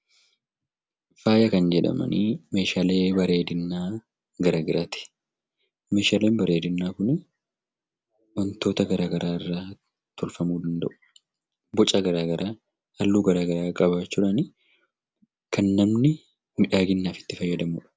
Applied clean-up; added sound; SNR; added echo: none; none; none; none.